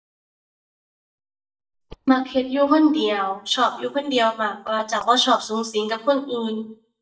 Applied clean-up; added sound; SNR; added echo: neural mask model DeepFilterNet 3.